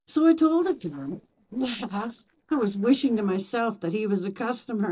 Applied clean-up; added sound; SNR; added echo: neural separator model SepFormer DNS4.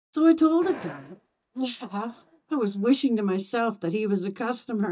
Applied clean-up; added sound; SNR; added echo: neural mask model DeepFilterNet 3.